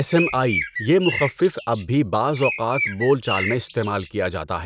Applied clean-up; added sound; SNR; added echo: none; Bird; 7 dB; none.